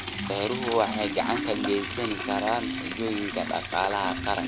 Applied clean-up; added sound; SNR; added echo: none; Liquid + Marimba, xylophone; 4 dB; none.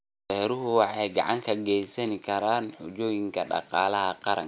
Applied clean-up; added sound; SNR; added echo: none; none; none; none.